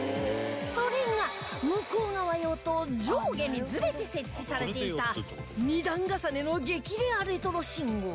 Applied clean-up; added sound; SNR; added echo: none; none; none; none.